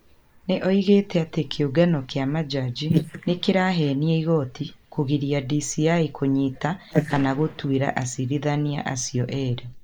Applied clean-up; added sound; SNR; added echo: neural mask model Resemble Enhance denoiser.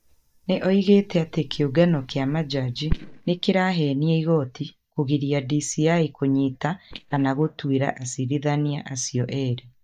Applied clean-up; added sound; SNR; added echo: neural mask model DeepFilterNet 3.